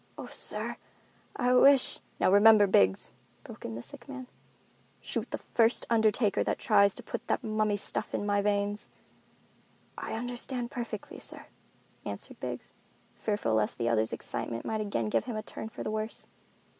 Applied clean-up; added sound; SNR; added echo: none; none; none; none.